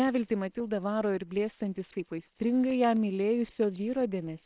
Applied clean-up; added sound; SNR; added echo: neural separator model SepFormer WHAM!.